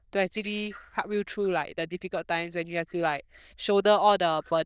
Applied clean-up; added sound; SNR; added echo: neural diffusion model UNIVERSE++.